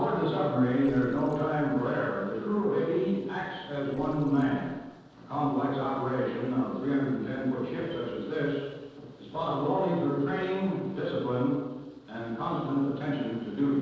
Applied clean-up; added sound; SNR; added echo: neural separator model SepFormer DNS4.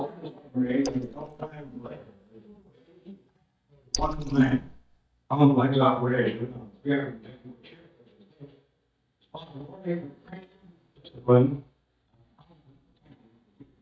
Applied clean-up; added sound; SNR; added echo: neural mask model DeepFilterNet 3.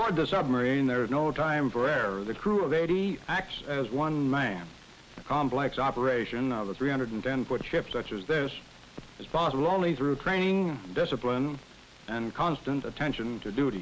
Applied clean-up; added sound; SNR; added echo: none; none; none; none.